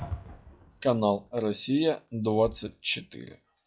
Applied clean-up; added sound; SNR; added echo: classical method log-MMSE.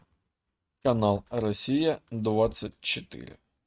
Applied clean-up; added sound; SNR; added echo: neural mask model RNNoise.